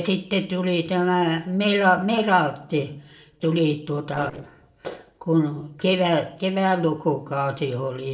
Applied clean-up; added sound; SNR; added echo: neural separator model SepFormer DNS4.